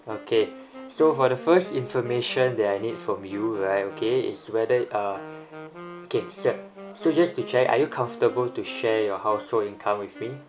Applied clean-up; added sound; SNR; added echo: none; Wind instrument, woodwind instrument; 16 dB; none.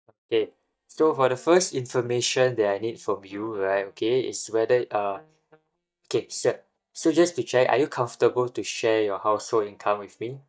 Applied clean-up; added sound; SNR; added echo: neural mask model DeepFilterNet 3.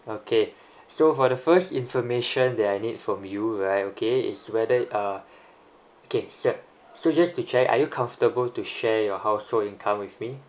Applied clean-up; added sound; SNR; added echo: none; none; none; none.